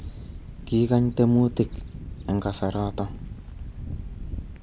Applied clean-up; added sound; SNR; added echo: none; Wind / Bird; 10 dB; none.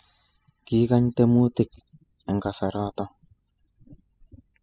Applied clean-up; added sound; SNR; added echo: classical method spectral subtraction.